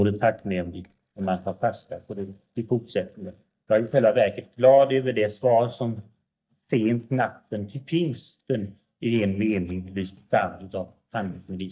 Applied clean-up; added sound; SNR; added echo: neural mask model DeepFilterNet 3.